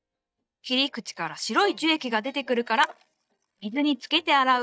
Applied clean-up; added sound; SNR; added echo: neural mask model DeepFilterNet 3.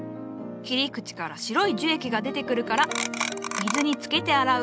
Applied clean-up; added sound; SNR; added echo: none; Clock; 4 dB; none.